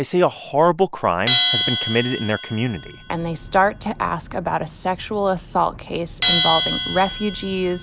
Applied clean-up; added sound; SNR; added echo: none; Bell; 5 dB; none.